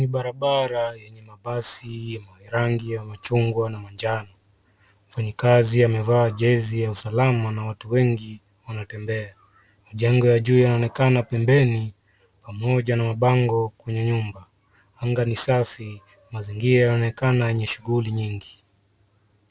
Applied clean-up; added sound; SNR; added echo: none; none; none; none.